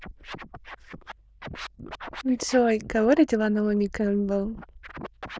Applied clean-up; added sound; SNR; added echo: neural diffusion model UNIVERSE++.